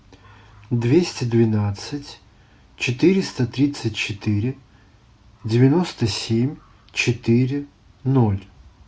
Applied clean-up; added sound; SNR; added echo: none; none; none; none.